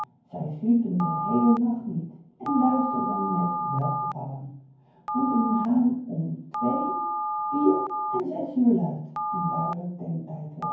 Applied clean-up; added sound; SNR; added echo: none; Telephone; 5 dB; reverberation time 0.9 s.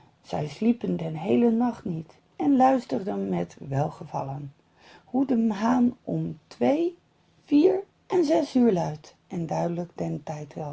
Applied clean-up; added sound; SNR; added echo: none; none; none; none.